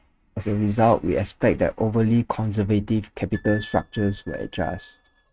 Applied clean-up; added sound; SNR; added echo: neural mask model RNNoise.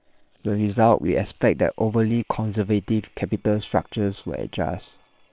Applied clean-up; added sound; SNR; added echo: neural separator model SepFormer WHAM!.